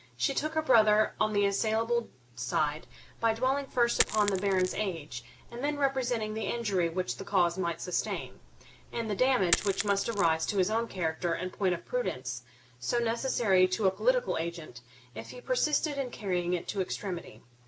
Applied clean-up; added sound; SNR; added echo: none; Coin (dropping); 10 dB; none.